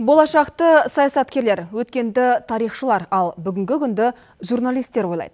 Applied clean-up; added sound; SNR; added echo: none; none; none; none.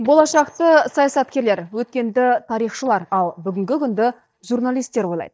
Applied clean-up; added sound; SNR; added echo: neural mask model DeepFilterNet 3.